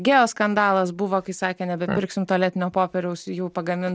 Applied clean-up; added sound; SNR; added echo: none; none; none; none.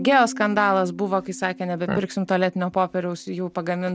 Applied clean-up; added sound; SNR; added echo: none; Piano; 16 dB; none.